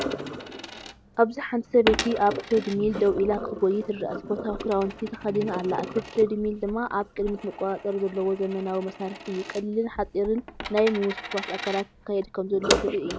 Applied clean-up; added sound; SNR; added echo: none; Coin (dropping) + Sink (filling or washing); 8 dB; none.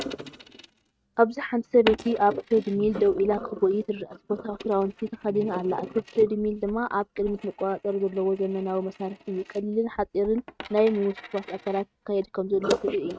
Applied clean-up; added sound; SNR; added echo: neural mask model RNNoise.